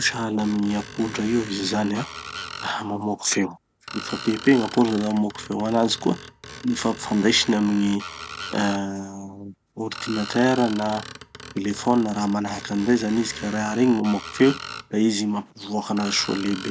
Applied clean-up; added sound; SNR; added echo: none; Screech; 14 dB; none.